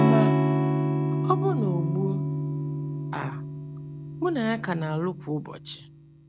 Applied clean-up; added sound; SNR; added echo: none; Electric guitar / Strum; -4 dB; none.